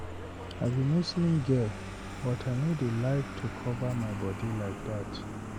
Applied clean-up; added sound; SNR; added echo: none; Vehicle; 8 dB; none.